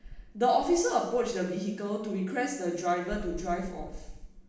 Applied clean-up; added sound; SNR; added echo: none; Insect; 15 dB; reverberation time 0.9 s.